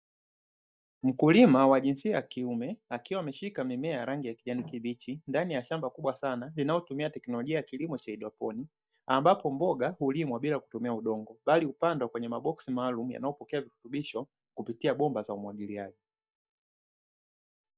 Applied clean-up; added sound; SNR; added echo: neural mask model DeepFilterNet 3.